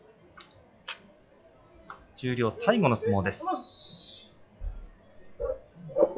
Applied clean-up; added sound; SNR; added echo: classical method log-MMSE.